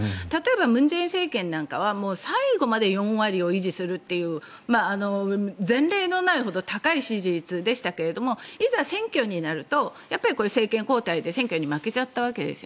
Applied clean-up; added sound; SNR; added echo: none; none; none; none.